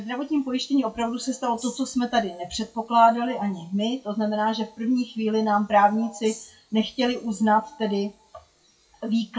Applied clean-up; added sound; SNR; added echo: classical method WPE with log-MMSE.